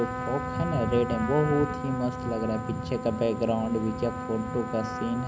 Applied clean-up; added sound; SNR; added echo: none; Trumpet; 7 dB; none.